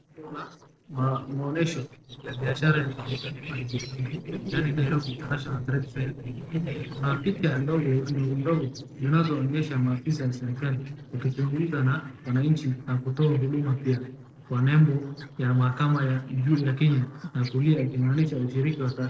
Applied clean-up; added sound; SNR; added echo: neural separator model SepFormer DNS4.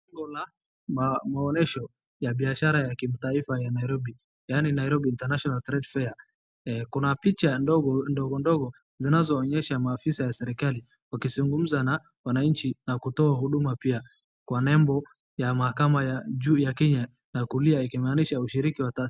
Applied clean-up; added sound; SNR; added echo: none; none; none; none.